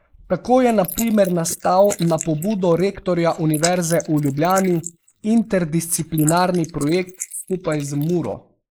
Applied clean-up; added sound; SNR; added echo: neural mask model Resemble Enhance denoiser.